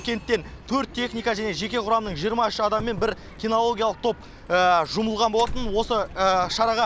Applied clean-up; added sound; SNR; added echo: none; Doorbell; 15 dB; none.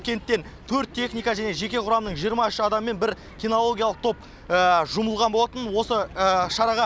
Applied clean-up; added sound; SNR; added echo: none; none; none; none.